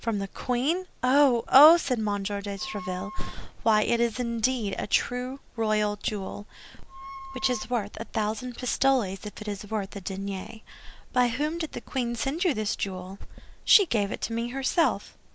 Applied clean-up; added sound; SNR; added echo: none; Wind instrument, woodwind instrument; 16 dB; none.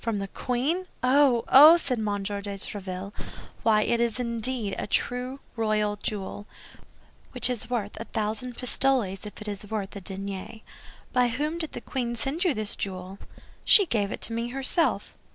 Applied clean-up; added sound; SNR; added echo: none; none; none; none.